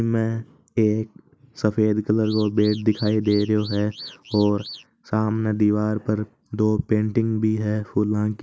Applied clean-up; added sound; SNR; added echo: neural mask model Resemble Enhance denoiser.